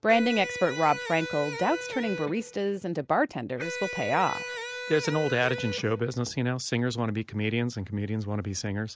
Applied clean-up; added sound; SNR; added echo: none; Electric guitar; 9 dB; none.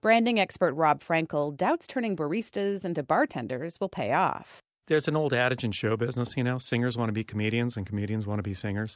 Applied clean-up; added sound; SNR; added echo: none; none; none; none.